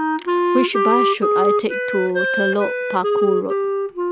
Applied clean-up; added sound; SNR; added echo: none; Wind instrument, woodwind instrument; -4 dB; none.